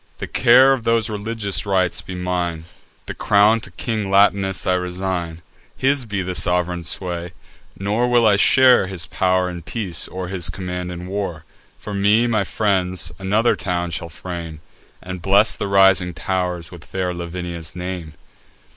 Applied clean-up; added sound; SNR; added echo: neural mask model Resemble Enhance denoiser.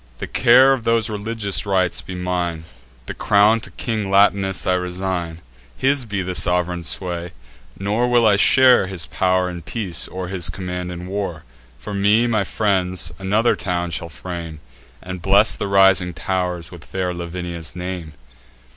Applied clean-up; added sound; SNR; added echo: none; none; none; none.